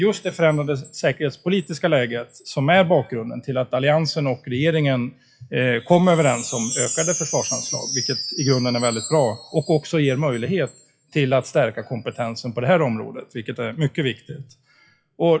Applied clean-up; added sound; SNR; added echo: classical method WPE with log-MMSE.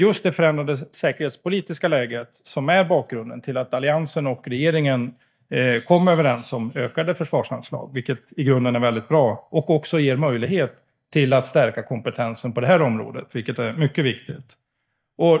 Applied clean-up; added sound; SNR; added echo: neural mask model DeepFilterNet 3.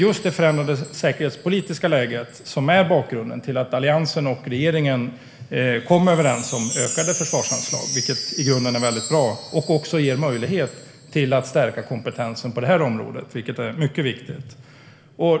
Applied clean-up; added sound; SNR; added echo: none; Wind chime; 12 dB; reverberation time 1.8 s.